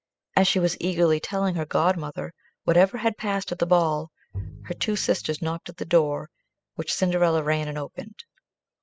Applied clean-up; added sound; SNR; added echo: classical method spectral subtraction.